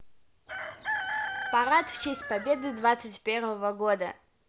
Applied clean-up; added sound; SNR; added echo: none; Chicken, rooster; 6 dB; none.